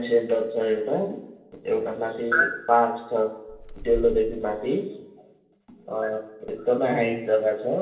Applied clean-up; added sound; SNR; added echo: none; Bird; 10 dB; reverberation time 0.8 s.